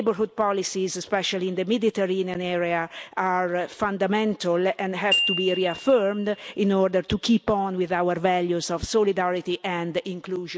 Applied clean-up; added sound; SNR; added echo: none; Glockenspiel; 8 dB; none.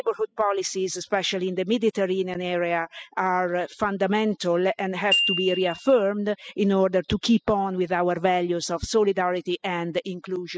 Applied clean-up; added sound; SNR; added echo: classical method spectral subtraction.